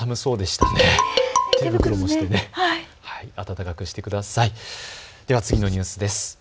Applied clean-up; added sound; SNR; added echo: none; Writing + Marimba, xylophone; -2 dB; none.